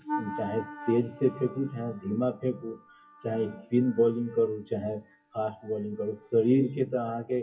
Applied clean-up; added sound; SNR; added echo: classical method WPE with log-MMSE.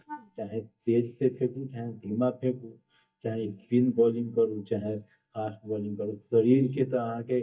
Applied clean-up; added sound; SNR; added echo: neural mask model DeepFilterNet 3.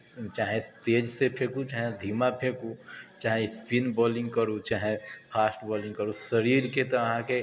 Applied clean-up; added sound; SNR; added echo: none; none; none; none.